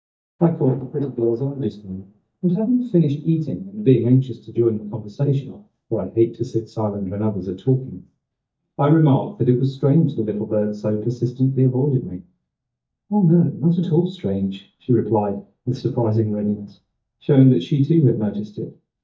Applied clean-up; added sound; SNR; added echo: neural mask model DeepFilterNet 3.